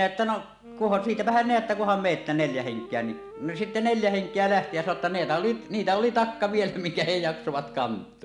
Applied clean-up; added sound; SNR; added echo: none; Wind instrument, woodwind instrument; 16 dB; none.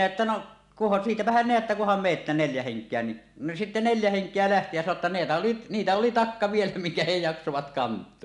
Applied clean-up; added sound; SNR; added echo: none; none; none; none.